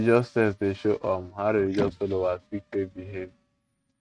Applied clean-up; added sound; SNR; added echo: neural mask model RNNoise.